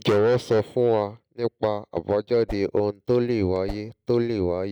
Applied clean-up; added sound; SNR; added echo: none; Whoosh, swoosh, swish; 15 dB; none.